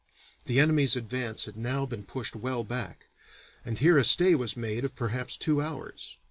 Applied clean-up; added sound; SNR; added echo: none; none; none; none.